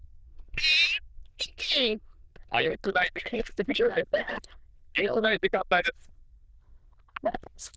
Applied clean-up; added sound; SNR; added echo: neural diffusion model UNIVERSE++.